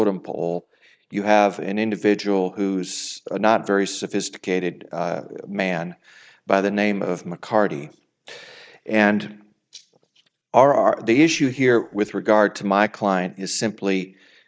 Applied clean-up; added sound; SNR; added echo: neural mask model DeepFilterNet 3.